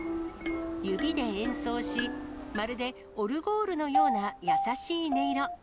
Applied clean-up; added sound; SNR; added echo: none; none; none; none.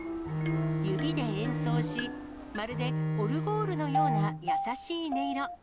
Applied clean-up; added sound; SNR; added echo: none; Bowed string instrument; 0 dB; none.